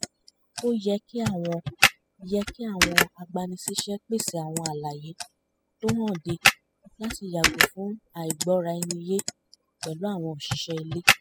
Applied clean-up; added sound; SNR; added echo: classical method spectral subtraction.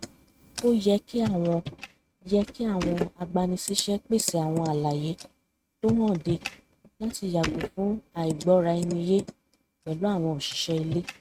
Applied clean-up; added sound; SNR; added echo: neural mask model RNNoise.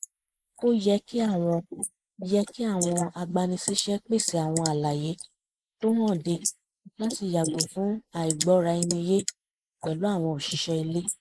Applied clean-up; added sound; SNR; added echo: neural mask model Resemble Enhance denoiser.